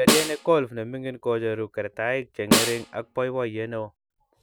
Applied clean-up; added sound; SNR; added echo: none; Snare drum; -1 dB; none.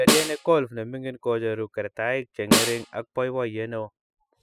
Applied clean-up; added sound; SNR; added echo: classical method spectral subtraction.